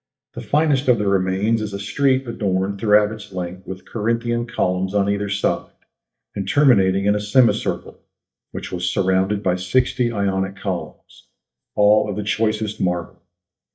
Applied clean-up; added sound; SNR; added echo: neural mask model DeepFilterNet 3.